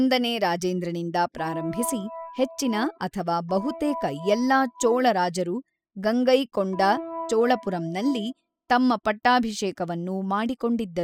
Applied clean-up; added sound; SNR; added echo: classical method spectral subtraction.